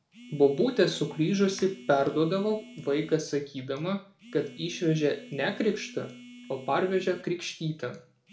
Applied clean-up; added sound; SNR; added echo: none; Telephone; 20 dB; reverberation time 0.4 s.